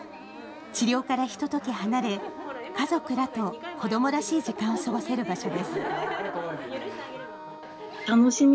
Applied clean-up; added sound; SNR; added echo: none; Wind instrument, woodwind instrument; 19 dB; none.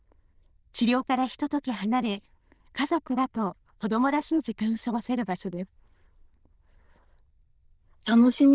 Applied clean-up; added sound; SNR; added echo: neural diffusion model UNIVERSE++.